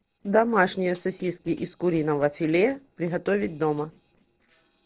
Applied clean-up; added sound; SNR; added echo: neural separator model SepFormer DNS4.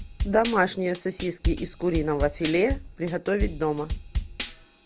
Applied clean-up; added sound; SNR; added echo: none; Drum kit; 5 dB; none.